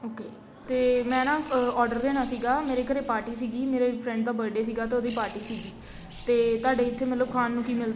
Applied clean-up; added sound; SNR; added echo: none; Bird; 17 dB; none.